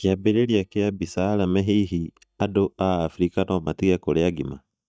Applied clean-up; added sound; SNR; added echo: neural mask model DeepFilterNet 3.